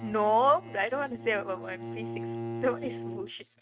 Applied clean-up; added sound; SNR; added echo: neural mask model RNNoise.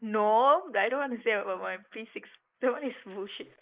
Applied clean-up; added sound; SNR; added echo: neural mask model Resemble Enhance denoiser.